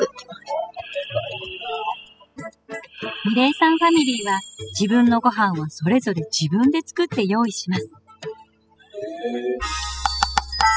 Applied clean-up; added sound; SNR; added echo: classical method spectral subtraction.